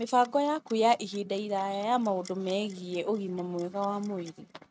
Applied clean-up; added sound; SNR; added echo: neural mask model RNNoise.